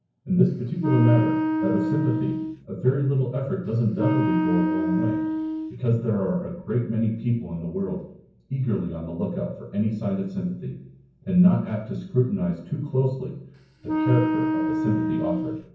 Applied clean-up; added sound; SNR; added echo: none; Wind instrument, woodwind instrument; 0 dB; reverberation time 0.9 s.